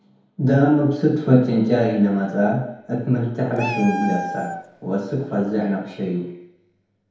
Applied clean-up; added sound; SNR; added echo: none; Meow; 10 dB; reverberation time 2.0 s.